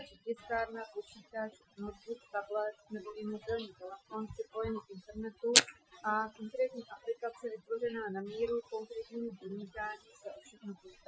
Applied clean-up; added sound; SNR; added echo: classical method Wiener filter.